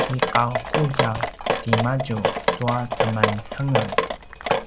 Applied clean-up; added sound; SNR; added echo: none; Drip; -1 dB; none.